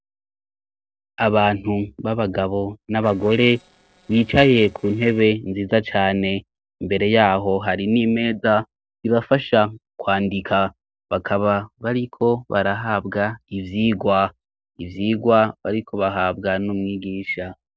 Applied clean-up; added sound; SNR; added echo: neural separator model SepFormer DNS4.